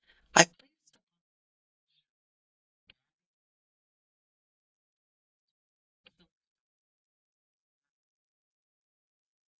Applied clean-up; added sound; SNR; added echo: neural mask model DeepFilterNet 3.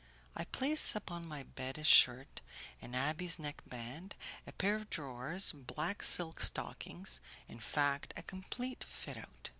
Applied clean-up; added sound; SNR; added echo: none; none; none; none.